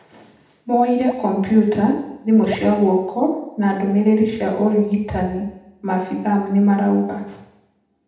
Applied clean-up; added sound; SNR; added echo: none; Raindrop / Drip; 14 dB; reverberation time 0.8 s.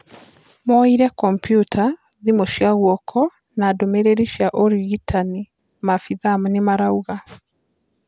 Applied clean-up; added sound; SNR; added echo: none; none; none; none.